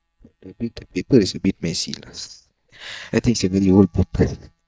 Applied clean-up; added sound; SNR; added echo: neural mask model DeepFilterNet 3.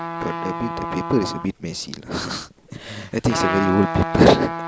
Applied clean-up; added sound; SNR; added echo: none; Trumpet; 7 dB; none.